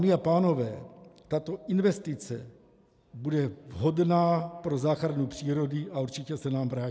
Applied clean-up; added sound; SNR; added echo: none; none; none; none.